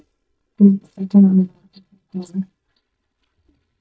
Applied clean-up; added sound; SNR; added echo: neural mask model DeepFilterNet 3.